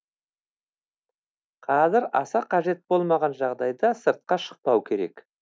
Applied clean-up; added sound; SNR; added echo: none; none; none; none.